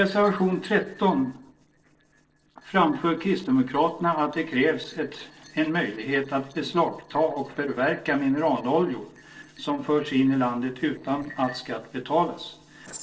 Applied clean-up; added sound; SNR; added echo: neural separator model SepFormer DNS4.